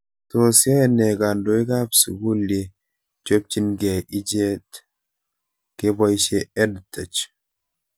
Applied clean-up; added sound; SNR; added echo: none; none; none; none.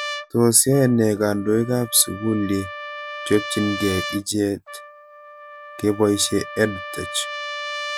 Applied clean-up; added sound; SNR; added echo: none; Trumpet; 11 dB; none.